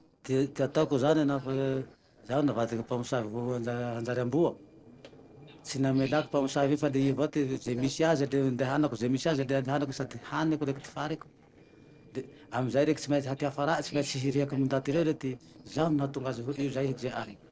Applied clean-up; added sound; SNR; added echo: neural separator model SepFormer DNS4.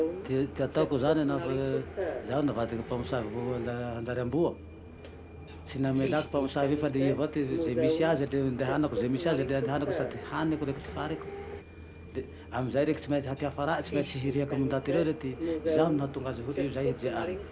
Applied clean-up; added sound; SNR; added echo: none; Subway, metro, underground; 5 dB; none.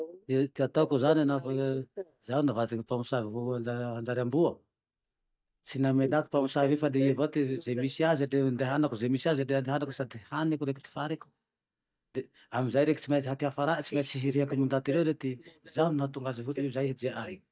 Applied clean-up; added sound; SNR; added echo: neural mask model DeepFilterNet 3.